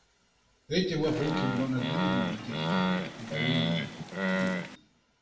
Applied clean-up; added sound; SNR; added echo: none; Animal; -3 dB; reverberation time 0.7 s.